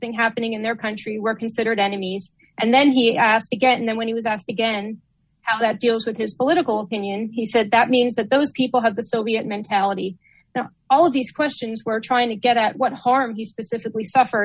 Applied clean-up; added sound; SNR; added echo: none; none; none; none.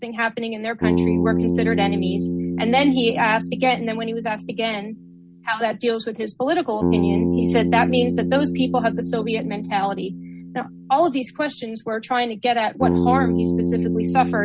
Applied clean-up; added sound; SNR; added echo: none; Bass guitar; 1 dB; none.